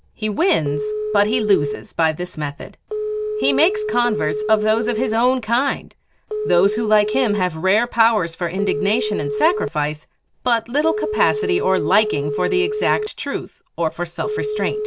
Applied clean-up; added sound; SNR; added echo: none; Telephone; 5 dB; none.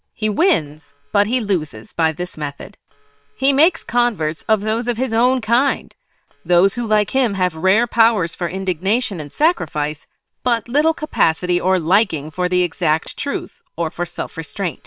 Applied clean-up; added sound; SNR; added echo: neural separator model SepFormer WHAM!.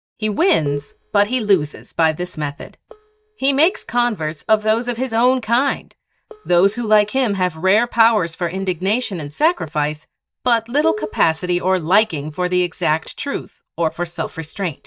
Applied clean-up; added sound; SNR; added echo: neural mask model DeepFilterNet 3.